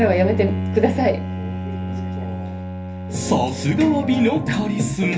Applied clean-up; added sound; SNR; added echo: none; Bowed string instrument; 6 dB; reverberation time 0.3 s.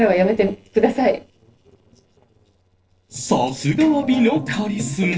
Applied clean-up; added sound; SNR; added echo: neural separator model SepFormer DNS4.